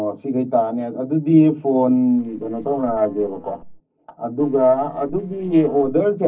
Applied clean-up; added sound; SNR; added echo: neural separator model SepFormer DNS4.